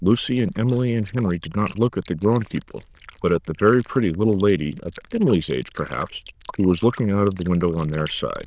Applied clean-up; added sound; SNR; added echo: neural diffusion model UNIVERSE++.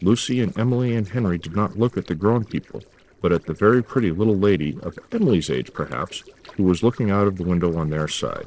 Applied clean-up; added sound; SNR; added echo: neural separator model SepFormer DNS4.